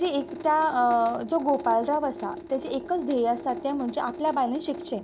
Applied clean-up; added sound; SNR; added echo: none; Drip / Sink (filling or washing) / Water tap, faucet; 13 dB; none.